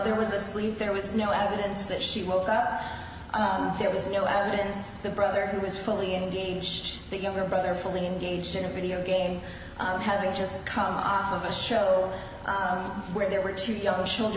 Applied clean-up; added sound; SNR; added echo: none; none; none; none.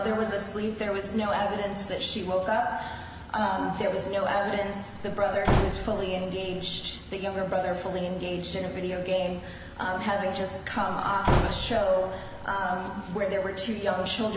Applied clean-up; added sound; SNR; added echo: none; Slam / Wood; 2 dB; none.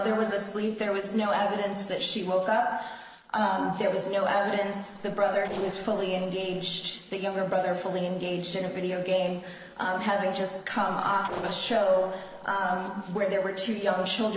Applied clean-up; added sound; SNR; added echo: neural separator model SepFormer DNS4.